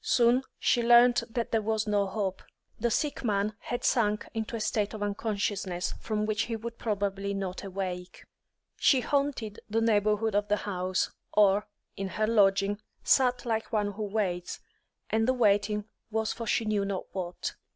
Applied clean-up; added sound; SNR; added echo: none; none; none; none.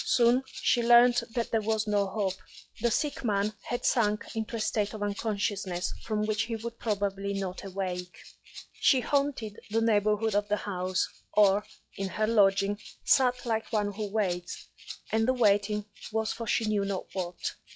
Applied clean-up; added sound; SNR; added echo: classical method log-MMSE.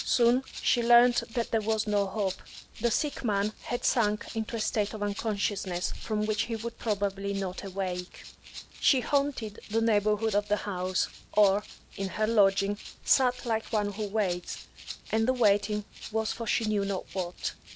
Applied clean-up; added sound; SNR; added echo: none; Rattle (instrument); 16 dB; none.